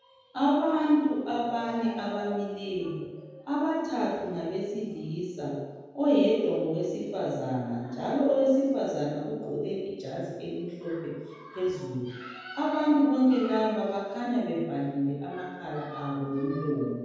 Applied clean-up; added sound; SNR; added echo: none; none; none; reverberation time 1.2 s.